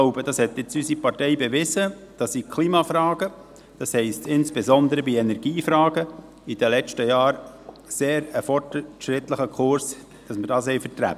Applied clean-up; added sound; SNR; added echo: none; none; none; none.